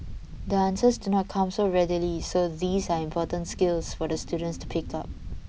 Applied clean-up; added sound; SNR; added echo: none; Wind; 11 dB; none.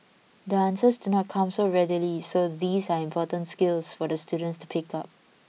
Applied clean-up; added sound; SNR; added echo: none; none; none; none.